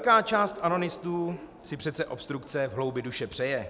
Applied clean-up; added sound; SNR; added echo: none; Subway, metro, underground; 18 dB; none.